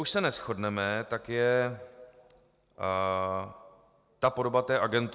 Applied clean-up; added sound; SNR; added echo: none; none; none; none.